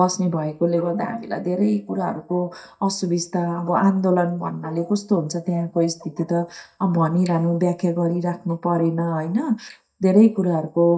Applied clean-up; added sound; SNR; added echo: neural mask model DeepFilterNet 3.